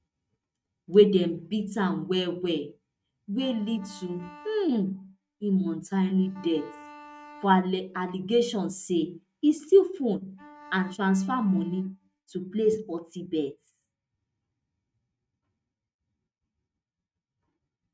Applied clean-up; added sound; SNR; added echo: neural mask model RNNoise.